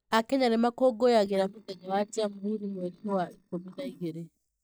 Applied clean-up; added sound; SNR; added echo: neural mask model DeepFilterNet 3.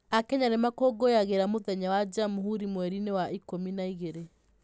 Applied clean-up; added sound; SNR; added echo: none; none; none; none.